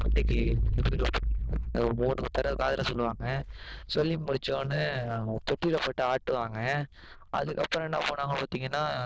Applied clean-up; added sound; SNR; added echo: neural diffusion model UNIVERSE++.